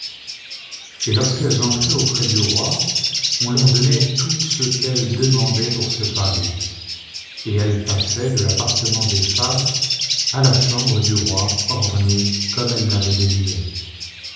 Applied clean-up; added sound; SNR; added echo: none; Bird; 2 dB; reverberation time 1.0 s.